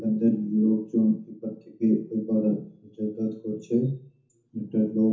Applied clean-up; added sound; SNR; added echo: none; none; none; reverberation time 0.9 s.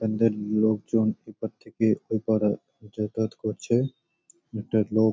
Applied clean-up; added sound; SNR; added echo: none; none; none; none.